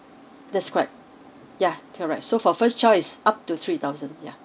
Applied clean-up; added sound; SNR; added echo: none; none; none; none.